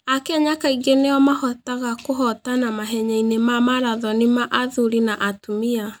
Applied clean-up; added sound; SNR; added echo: none; none; none; none.